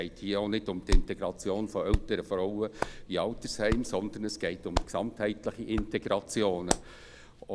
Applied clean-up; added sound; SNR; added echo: none; Hands; 1 dB; none.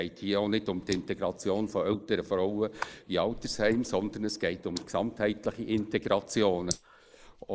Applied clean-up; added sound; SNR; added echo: neural mask model Resemble Enhance denoiser.